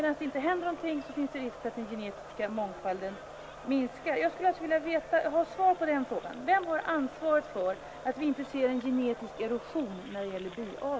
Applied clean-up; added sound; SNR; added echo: none; Crowd; 14 dB; none.